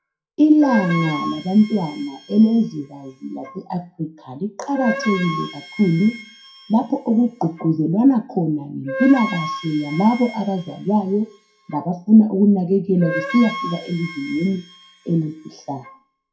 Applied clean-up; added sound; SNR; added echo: classical method WPE with log-MMSE.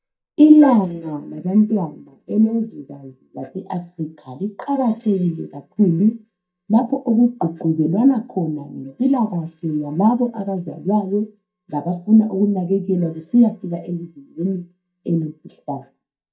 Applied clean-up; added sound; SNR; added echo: neural mask model DeepFilterNet 3.